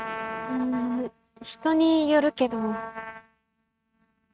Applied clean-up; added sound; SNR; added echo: neural mask model RNNoise.